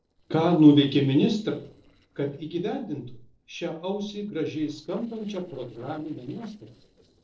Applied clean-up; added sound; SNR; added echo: neural separator model SepFormer DNS4.